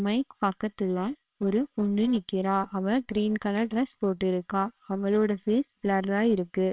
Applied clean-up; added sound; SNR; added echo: neural separator model SepFormer WHAMR!.